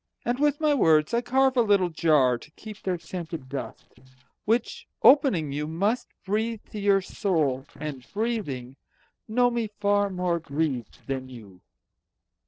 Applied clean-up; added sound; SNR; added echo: neural separator model SepFormer DNS4.